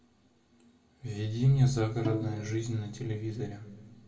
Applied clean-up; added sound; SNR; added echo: none; Bowed string instrument; 8 dB; reverberation time 1.5 s.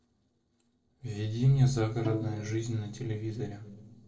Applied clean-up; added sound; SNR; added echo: neural separator model SepFormer DNS4.